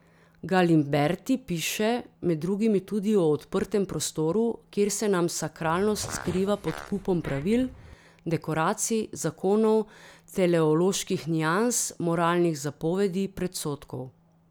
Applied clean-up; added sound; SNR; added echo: none; Fart; 15 dB; none.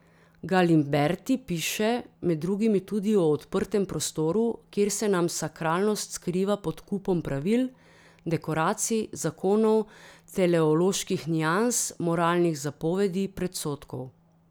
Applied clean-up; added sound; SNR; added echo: none; none; none; none.